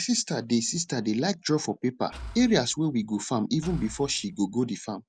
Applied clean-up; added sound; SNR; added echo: none; Engine / Car; 16 dB; none.